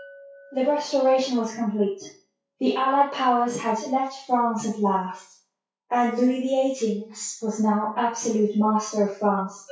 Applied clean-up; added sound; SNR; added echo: classical method WPE with log-MMSE.